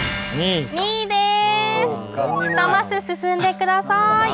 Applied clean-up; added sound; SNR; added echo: none; Wind instrument, woodwind instrument; 16 dB; none.